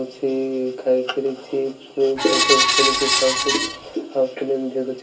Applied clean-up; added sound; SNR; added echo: none; Screech; -3 dB; reverberation time 0.2 s.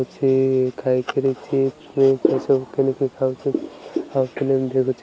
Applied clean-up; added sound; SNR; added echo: none; none; none; none.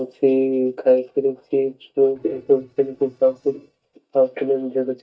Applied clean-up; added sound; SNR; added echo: neural mask model DeepFilterNet 3.